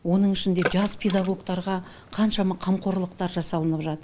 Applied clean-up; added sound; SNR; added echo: none; Water / Splash, splatter; 13 dB; none.